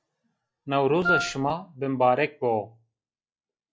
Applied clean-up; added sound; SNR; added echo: classical method log-MMSE.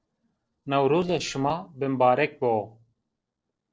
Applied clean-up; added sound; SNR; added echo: neural separator model SepFormer DNS4.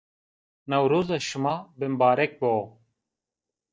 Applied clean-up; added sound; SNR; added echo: neural mask model DeepFilterNet 3.